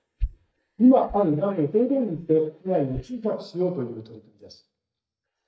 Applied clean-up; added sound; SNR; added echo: neural mask model DeepFilterNet 3.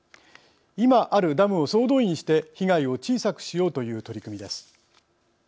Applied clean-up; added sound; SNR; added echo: none; none; none; none.